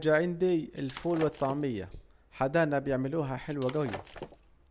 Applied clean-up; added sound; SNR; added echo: none; Shatter; 14 dB; none.